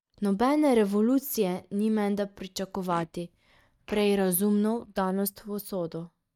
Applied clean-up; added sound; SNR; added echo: neural mask model DeepFilterNet 3.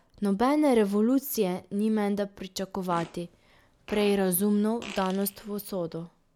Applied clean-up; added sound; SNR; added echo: none; Fart; 20 dB; none.